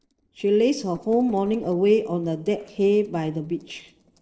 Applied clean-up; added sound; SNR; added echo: neural separator model SepFormer DNS4.